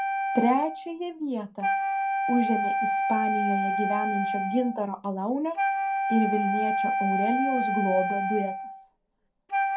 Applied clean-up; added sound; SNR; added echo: none; Wind instrument, woodwind instrument; -1 dB; reverberation time 0.2 s.